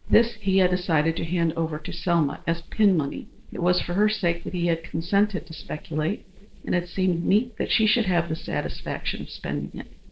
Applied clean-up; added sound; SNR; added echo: neural separator model SepFormer DNS4.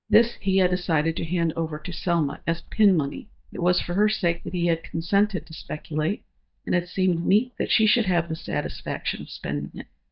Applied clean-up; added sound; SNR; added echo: neural mask model DeepFilterNet 3.